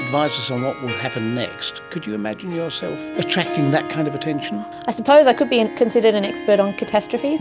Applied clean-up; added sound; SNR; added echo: none; Harp; 11 dB; none.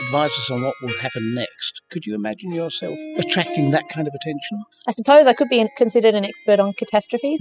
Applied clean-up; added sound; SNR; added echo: classical method spectral subtraction.